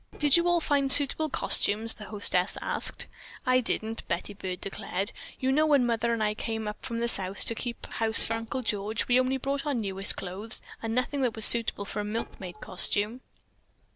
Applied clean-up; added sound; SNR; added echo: neural separator model SepFormer DNS4.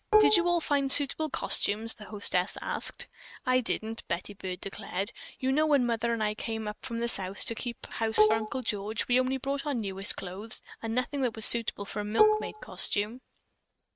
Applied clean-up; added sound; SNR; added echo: neural mask model RNNoise.